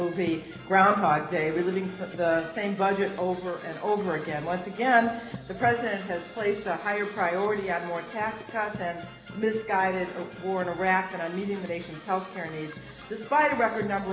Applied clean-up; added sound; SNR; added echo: none; Brass instrument / Percussion; 16 dB; reverberation time 1.0 s.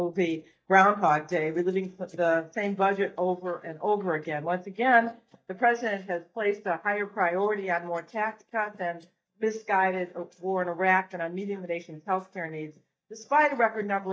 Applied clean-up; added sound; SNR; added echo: neural mask model DeepFilterNet 3.